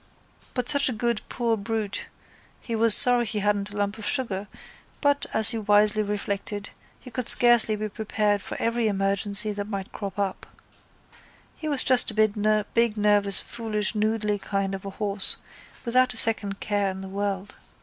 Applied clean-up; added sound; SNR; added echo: none; none; none; none.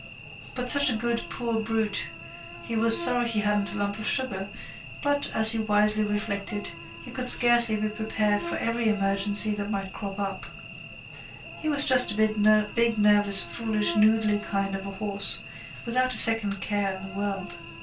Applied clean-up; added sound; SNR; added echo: none; Cricket / Buzz; 15 dB; reverberation time 0.2 s.